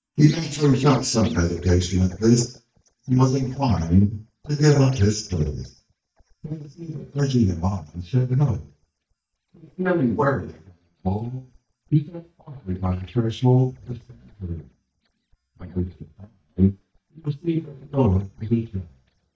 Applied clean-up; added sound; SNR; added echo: neural mask model DeepFilterNet 3.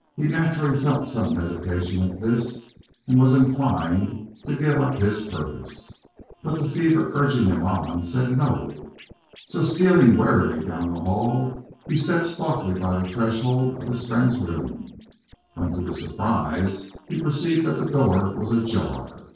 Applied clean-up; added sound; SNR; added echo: neural separator model SepFormer DNS4.